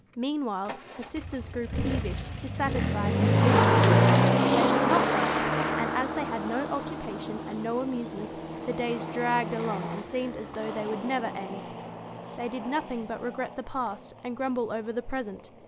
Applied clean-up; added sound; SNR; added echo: none; Motor vehicle (road); -4 dB; none.